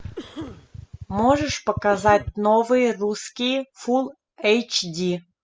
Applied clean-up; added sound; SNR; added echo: classical method spectral subtraction.